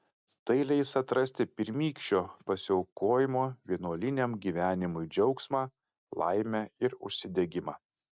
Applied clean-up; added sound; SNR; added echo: none; none; none; none.